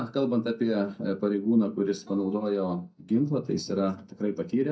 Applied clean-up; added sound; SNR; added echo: neural mask model DeepFilterNet 3.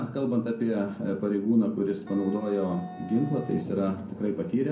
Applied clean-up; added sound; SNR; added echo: none; Wind instrument, woodwind instrument; 17 dB; reverberation time 0.5 s.